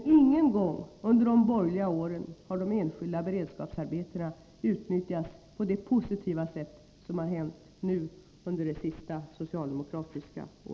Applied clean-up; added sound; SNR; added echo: none; none; none; none.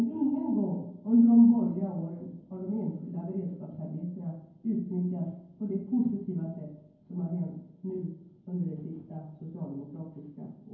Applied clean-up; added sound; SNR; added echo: none; none; none; reverberation time 0.9 s.